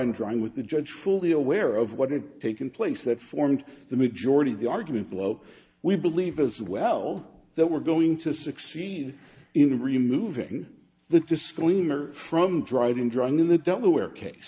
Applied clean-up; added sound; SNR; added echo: none; none; none; none.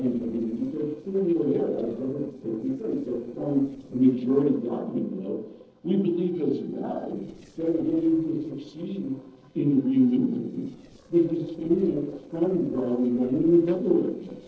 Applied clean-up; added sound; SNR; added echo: neural separator model SepFormer DNS4.